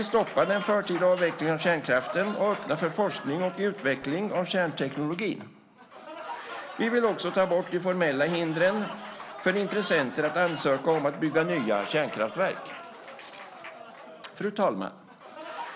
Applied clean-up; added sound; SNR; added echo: none; Applause / Crowd; 12 dB; none.